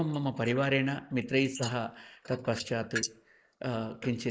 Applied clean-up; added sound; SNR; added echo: neural mask model Resemble Enhance denoiser.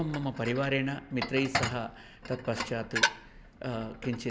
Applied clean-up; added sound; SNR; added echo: none; Dishes, pots, and pans; 4 dB; none.